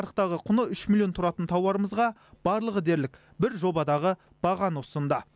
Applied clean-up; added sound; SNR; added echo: none; none; none; none.